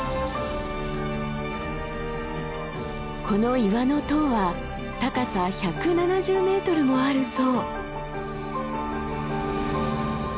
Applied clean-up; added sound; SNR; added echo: none; none; none; none.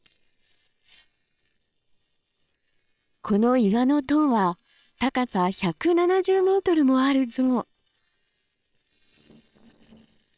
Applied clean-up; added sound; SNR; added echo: neural separator model SepFormer WHAM!.